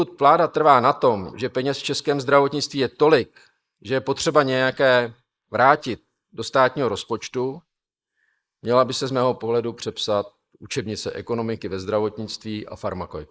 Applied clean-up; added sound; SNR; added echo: neural mask model Resemble Enhance denoiser.